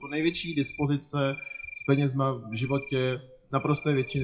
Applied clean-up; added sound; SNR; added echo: classical method WPE with log-MMSE.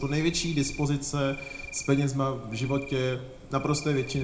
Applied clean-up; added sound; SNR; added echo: none; Cricket; 14 dB; reverberation time 0.3 s.